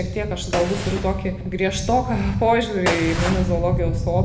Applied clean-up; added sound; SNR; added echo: none; Gunshot, gunfire; 11 dB; reverberation time 0.9 s.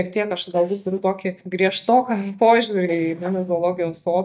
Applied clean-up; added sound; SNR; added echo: neural mask model DeepFilterNet 3.